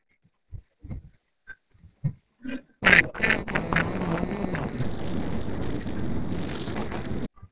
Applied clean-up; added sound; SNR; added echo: neural separator model SepFormer DNS4.